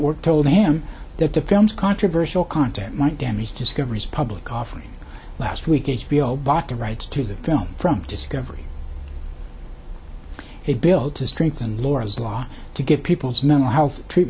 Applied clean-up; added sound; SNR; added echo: none; none; none; none.